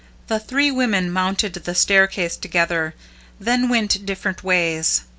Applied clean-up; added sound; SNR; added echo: none; none; none; none.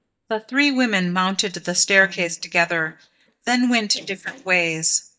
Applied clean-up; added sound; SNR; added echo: neural mask model DeepFilterNet 3.